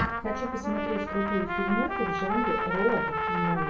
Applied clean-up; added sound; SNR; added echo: none; Trumpet; 0 dB; reverberation time 0.3 s.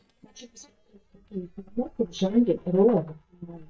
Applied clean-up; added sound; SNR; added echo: neural mask model DeepFilterNet 3.